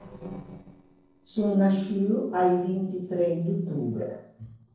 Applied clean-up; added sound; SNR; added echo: neural separator model SepFormer DNS4.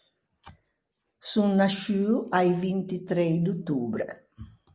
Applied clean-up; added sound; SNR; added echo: none; none; none; none.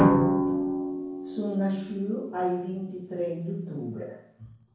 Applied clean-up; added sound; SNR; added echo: none; Drum; -4 dB; reverberation time 0.6 s.